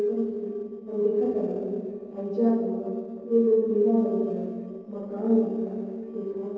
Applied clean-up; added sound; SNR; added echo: neural separator model SepFormer DNS4.